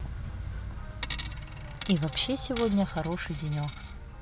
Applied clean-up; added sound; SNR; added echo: none; Coin (dropping); 13 dB; none.